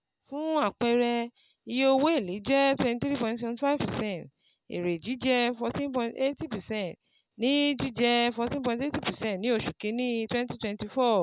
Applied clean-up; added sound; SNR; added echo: none; none; none; none.